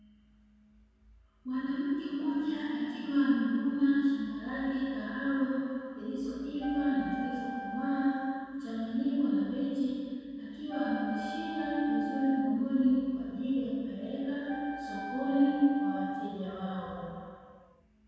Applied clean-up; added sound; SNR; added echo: none; Wind instrument, woodwind instrument; 11 dB; reverberation time 2.1 s.